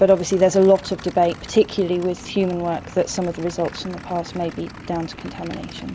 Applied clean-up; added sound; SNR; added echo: none; Idling / Aircraft; 18 dB; none.